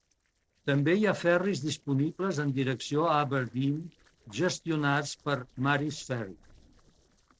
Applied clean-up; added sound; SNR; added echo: neural separator model SepFormer DNS4.